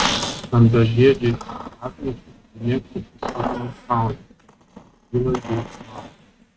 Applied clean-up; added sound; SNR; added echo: neural mask model RNNoise.